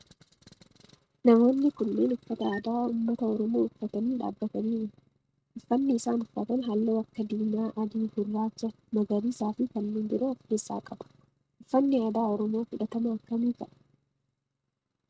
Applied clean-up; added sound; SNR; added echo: neural mask model RNNoise.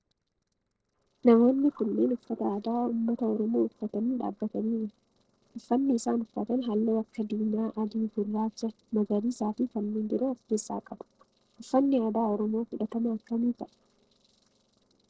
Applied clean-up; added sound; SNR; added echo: neural separator model SepFormer DNS4.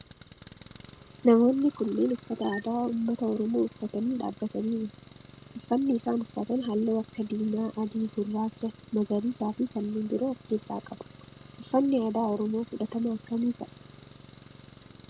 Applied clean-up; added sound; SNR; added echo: none; Camera + Engine; 19 dB; none.